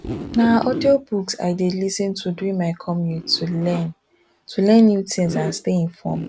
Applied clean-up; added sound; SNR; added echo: none; Zipper (clothing); 13 dB; none.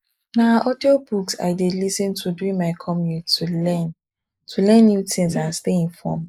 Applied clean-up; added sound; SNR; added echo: neural mask model Resemble Enhance denoiser.